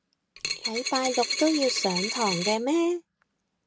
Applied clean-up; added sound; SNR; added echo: none; Coin (dropping); 3 dB; none.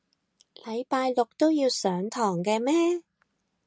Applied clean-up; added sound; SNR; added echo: none; none; none; none.